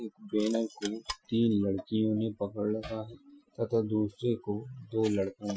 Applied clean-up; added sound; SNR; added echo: classical method Wiener filter.